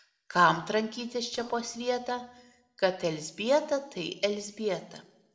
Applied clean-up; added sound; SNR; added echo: neural separator model SepFormer DNS4.